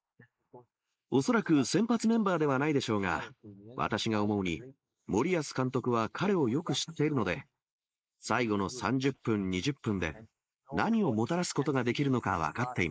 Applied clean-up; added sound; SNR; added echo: neural mask model Resemble Enhance denoiser.